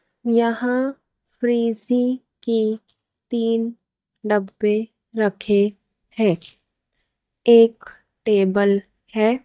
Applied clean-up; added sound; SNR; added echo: neural mask model DeepFilterNet 3.